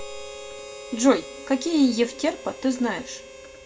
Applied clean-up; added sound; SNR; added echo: none; Harmonica; 15 dB; reverberation time 0.3 s.